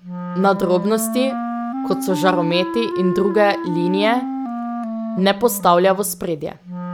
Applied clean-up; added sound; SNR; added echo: none; Wind instrument, woodwind instrument; 6 dB; none.